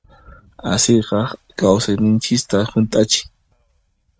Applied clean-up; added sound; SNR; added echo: neural mask model RNNoise.